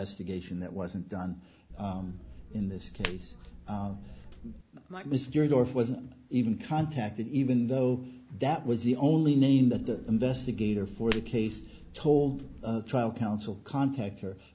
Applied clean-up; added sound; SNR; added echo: none; Hands; 12 dB; none.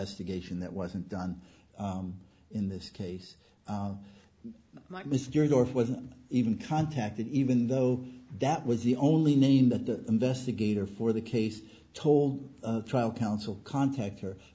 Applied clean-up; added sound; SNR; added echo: none; none; none; none.